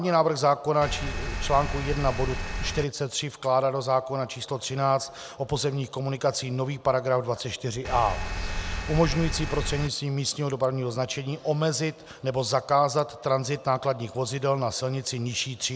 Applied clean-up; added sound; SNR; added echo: none; Engine; 3 dB; none.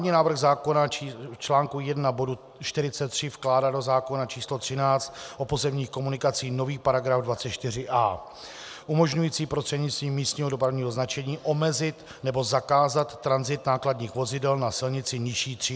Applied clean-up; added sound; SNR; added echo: none; none; none; none.